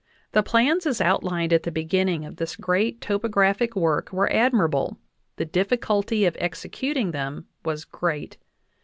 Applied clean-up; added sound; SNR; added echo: none; none; none; none.